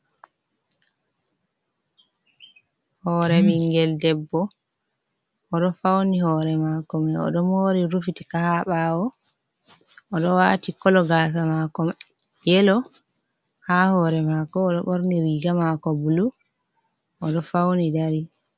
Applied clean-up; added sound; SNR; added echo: none; none; none; none.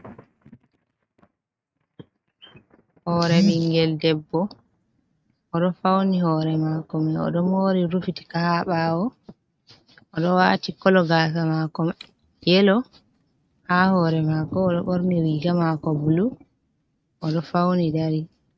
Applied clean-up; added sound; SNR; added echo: neural mask model RNNoise.